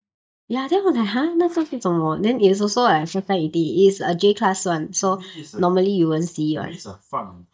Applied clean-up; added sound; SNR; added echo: neural mask model DeepFilterNet 3.